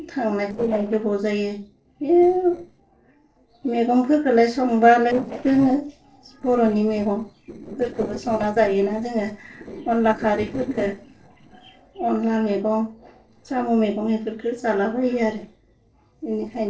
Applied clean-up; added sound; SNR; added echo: neural separator model SepFormer DNS4.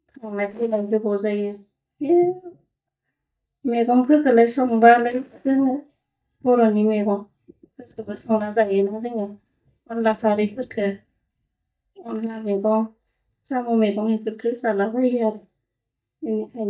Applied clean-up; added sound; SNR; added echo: neural mask model DeepFilterNet 3.